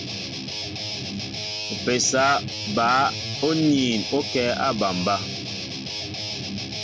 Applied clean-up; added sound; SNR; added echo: none; Guitar; 5 dB; none.